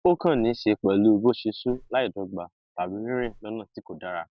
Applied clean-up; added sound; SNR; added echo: none; Whoosh, swoosh, swish; 19 dB; none.